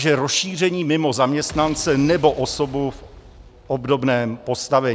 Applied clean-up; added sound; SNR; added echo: none; Boom; 20 dB; none.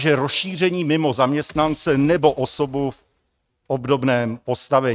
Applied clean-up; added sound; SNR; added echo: neural mask model RNNoise.